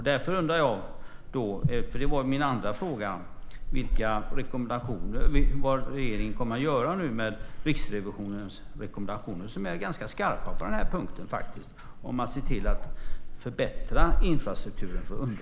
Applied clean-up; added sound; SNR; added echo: none; Meow / Purr; -4 dB; none.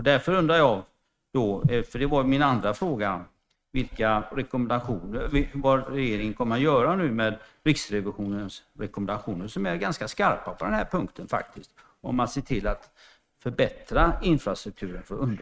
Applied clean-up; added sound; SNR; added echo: neural mask model RNNoise.